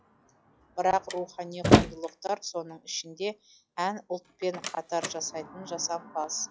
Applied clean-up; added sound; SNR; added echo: classical method log-MMSE.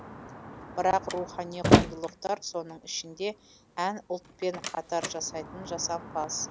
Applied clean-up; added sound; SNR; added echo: none; Slam; -1 dB; none.